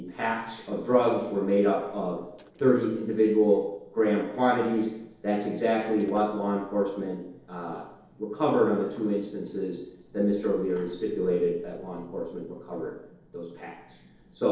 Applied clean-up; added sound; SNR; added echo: neural separator model SepFormer DNS4.